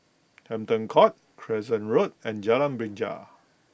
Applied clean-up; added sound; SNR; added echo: none; none; none; none.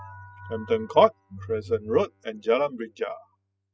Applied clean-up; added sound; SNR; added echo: classical method spectral subtraction.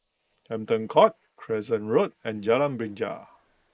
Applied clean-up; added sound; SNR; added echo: neural mask model Resemble Enhance denoiser.